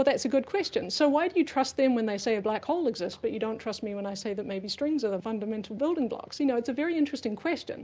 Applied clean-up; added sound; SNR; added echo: none; none; none; none.